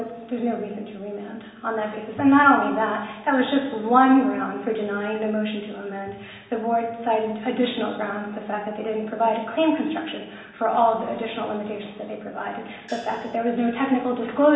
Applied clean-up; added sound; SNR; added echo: none; Gong; 20 dB; reverberation time 1.0 s.